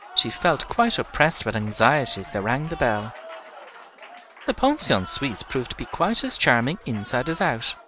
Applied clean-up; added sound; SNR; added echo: none; Applause; 19 dB; none.